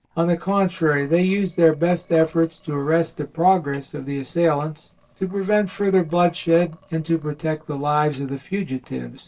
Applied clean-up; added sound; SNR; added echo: neural separator model SepFormer DNS4.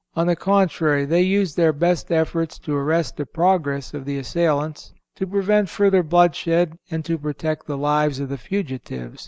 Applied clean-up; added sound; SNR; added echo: none; none; none; none.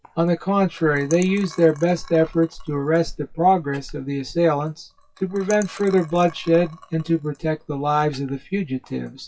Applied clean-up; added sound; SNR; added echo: classical method WPE with log-MMSE.